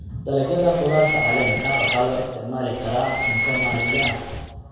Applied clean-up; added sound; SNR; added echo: none; Bird; 2 dB; reverberation time 1.2 s.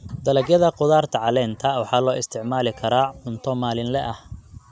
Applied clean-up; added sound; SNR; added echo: none; none; none; none.